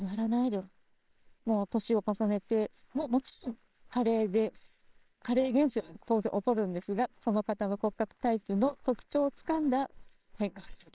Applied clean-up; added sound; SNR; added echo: neural separator model SepFormer WHAMR!.